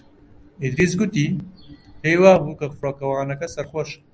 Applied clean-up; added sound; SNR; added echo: none; none; none; none.